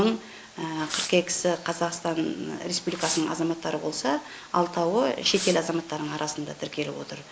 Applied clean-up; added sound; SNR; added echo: none; Fireworks; 13 dB; none.